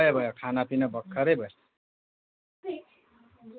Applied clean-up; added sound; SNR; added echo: none; none; none; none.